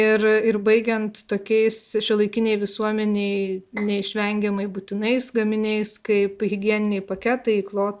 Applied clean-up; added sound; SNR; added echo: none; Bowed string instrument; 20 dB; none.